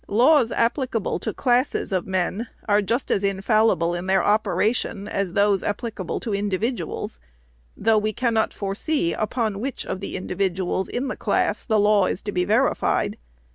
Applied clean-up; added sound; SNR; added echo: none; none; none; none.